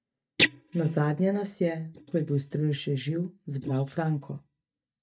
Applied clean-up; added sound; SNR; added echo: neural mask model DeepFilterNet 3.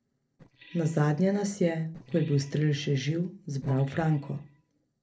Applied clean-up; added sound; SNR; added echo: neural separator model SepFormer DNS4.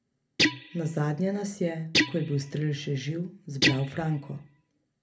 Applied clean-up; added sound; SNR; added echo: none; Guitar; 0 dB; reverberation time 0.3 s.